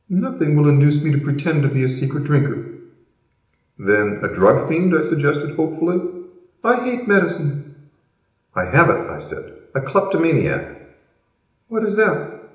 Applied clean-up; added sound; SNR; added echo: none; none; none; reverberation time 0.8 s.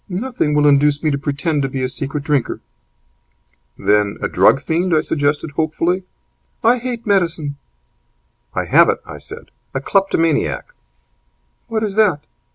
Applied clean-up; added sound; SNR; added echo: none; none; none; none.